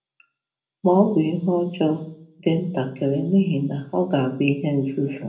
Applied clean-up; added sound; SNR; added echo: none; none; none; reverberation time 0.4 s.